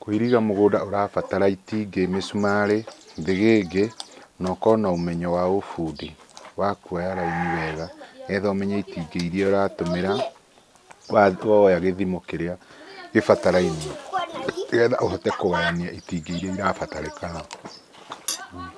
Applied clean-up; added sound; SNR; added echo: none; none; none; none.